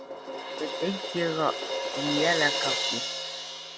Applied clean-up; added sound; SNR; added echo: none; Crash cymbal; 0 dB; none.